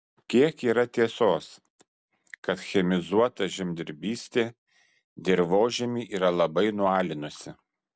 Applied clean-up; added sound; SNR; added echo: none; none; none; none.